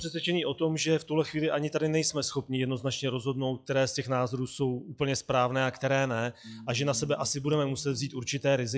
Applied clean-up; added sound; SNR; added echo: classical method log-MMSE.